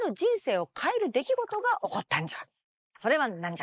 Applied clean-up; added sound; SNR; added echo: neural mask model Resemble Enhance denoiser.